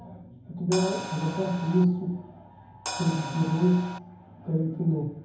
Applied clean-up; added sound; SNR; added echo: none; Crash cymbal; 8 dB; reverberation time 0.9 s.